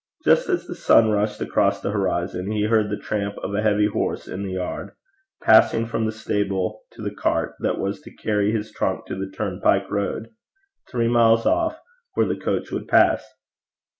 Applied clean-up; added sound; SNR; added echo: none; none; none; none.